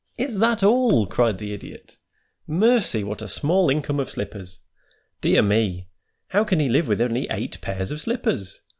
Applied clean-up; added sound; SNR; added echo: none; none; none; none.